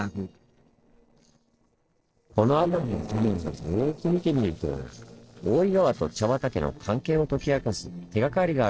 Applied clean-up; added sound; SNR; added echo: neural separator model SepFormer DNS4.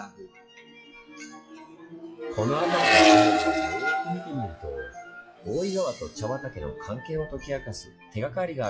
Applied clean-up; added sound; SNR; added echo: classical method log-MMSE.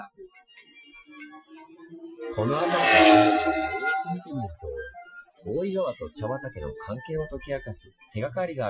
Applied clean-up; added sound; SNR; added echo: classical method Wiener filter.